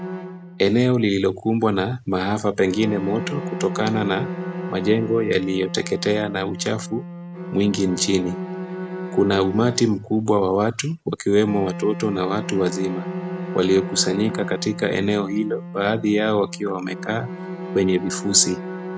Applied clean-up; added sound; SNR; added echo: none; Wind instrument, woodwind instrument + Bowed string instrument; 9 dB; none.